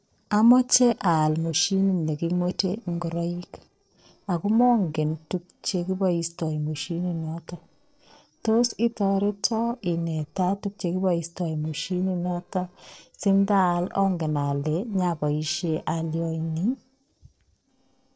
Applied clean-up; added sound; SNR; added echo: neural separator model SepFormer DNS4.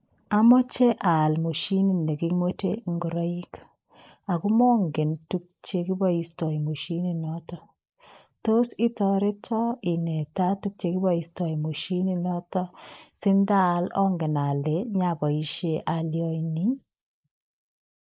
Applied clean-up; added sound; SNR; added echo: neural mask model Resemble Enhance denoiser.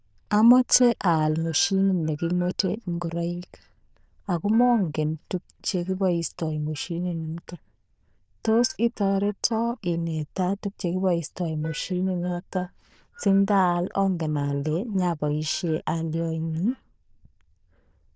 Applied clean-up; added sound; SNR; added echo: neural diffusion model UNIVERSE++.